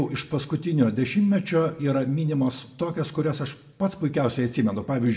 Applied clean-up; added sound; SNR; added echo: none; none; none; reverberation time 0.5 s.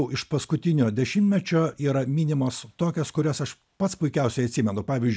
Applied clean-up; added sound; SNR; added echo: none; none; none; none.